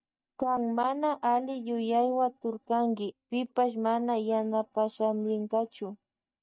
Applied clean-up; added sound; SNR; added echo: neural mask model DeepFilterNet 3.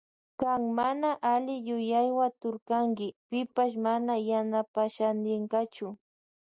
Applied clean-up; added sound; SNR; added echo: none; none; none; none.